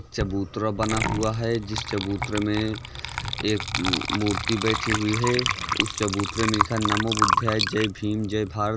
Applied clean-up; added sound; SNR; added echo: none; Water / Liquid; 2 dB; none.